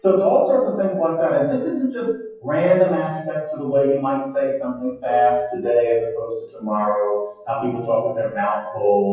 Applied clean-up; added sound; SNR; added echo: classical method WPE with log-MMSE.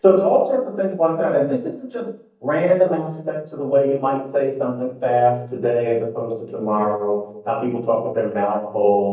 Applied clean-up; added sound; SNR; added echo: neural mask model DeepFilterNet 3.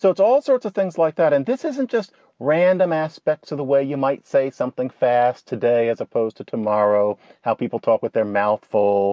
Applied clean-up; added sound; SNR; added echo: none; none; none; none.